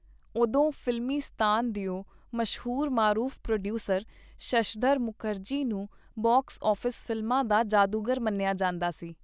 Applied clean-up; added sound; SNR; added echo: none; none; none; none.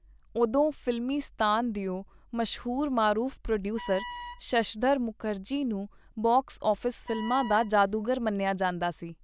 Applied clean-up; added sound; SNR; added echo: none; Wind instrument, woodwind instrument; 14 dB; none.